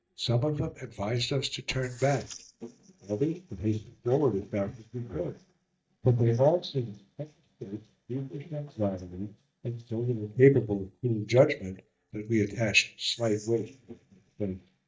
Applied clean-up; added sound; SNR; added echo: neural mask model DeepFilterNet 3.